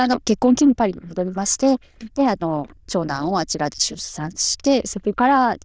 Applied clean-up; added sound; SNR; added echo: neural diffusion model UNIVERSE++.